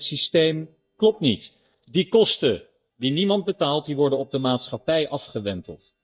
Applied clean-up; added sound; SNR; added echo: neural mask model DeepFilterNet 3.